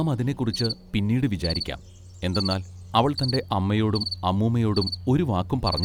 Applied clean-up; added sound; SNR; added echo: none; Cricket; 10 dB; none.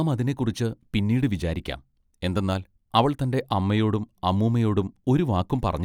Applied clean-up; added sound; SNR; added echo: none; none; none; none.